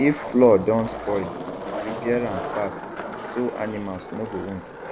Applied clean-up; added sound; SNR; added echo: none; Skateboard; 8 dB; none.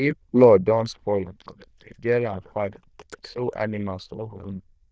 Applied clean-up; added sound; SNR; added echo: neural diffusion model UNIVERSE++.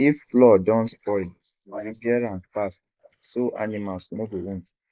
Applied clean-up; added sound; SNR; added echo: neural mask model Resemble Enhance denoiser.